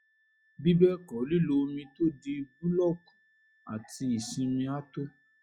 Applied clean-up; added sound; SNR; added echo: classical method log-MMSE.